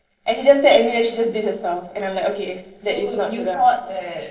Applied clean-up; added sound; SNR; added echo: neural separator model SepFormer DNS4.